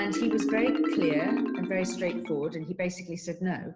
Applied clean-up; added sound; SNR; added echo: none; Marimba, xylophone; 0 dB; none.